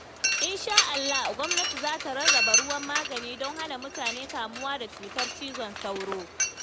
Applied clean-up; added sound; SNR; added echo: none; Mechanisms; -4 dB; none.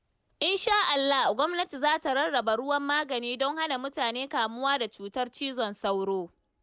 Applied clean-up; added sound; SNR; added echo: none; none; none; none.